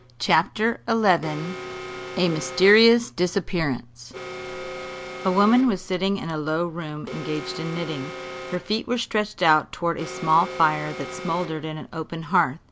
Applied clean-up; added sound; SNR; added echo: none; Alarm; 13 dB; none.